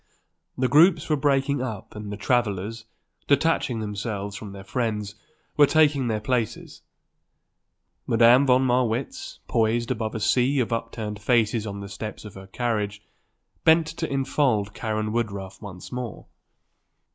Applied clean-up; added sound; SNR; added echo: none; none; none; none.